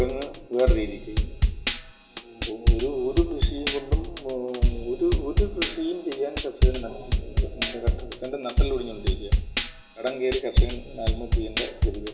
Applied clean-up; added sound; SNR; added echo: none; Drum kit; -5 dB; reverberation time 0.4 s.